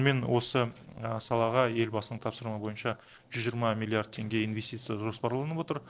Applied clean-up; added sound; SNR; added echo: neural separator model SepFormer DNS4.